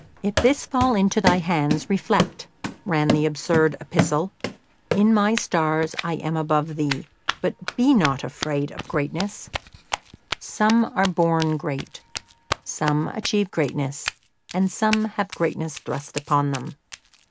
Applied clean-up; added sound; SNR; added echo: none; Run; 8 dB; none.